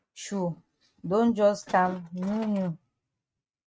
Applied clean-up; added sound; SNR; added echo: neural mask model RNNoise.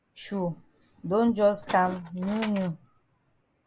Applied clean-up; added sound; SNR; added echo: none; Tools; 12 dB; none.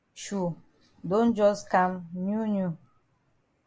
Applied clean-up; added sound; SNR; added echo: none; none; none; none.